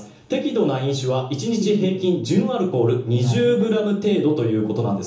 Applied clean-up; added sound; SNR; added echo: none; none; none; reverberation time 1.2 s.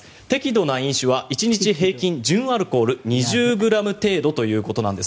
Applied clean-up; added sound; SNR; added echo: none; none; none; none.